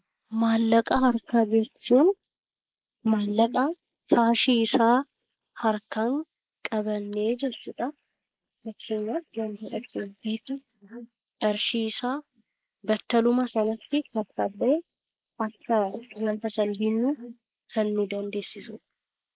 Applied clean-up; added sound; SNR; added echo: neural mask model Resemble Enhance denoiser.